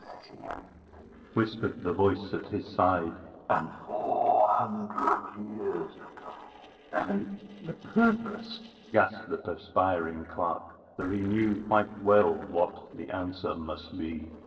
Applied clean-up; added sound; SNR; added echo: neural separator model SepFormer DNS4.